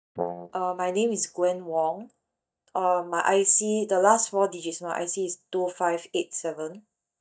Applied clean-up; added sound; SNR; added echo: neural mask model DeepFilterNet 3.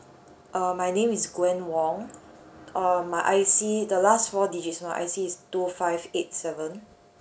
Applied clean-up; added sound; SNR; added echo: none; none; none; none.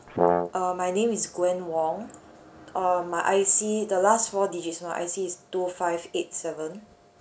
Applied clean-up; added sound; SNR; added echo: none; Brass instrument; -2 dB; none.